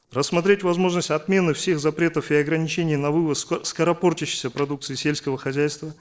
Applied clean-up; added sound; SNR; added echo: neural separator model SepFormer DNS4.